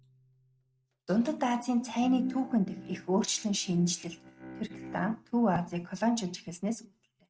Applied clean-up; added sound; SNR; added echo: neural mask model RNNoise.